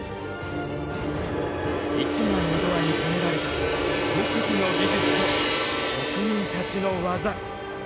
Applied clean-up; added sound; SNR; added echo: none; Gong; -2 dB; none.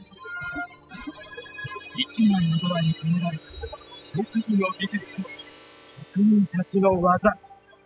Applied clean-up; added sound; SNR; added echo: classical method spectral subtraction.